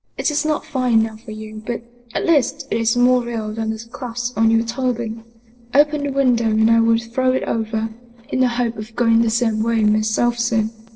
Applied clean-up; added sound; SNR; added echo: neural separator model SepFormer DNS4.